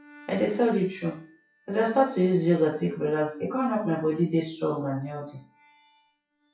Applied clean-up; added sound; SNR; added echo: classical method WPE with log-MMSE.